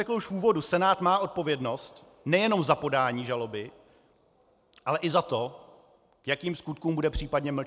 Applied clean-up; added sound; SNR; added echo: none; none; none; none.